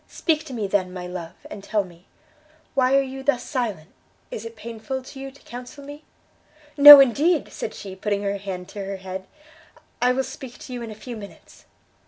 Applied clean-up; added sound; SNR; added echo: none; none; none; none.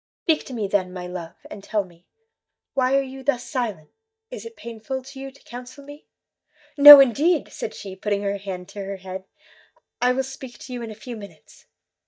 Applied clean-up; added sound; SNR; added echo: neural mask model DeepFilterNet 3.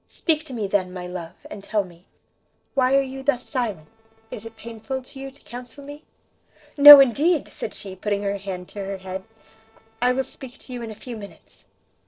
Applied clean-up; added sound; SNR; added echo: neural separator model SepFormer DNS4.